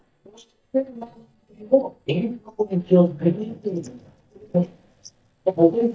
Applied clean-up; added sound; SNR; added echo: neural mask model DeepFilterNet 3.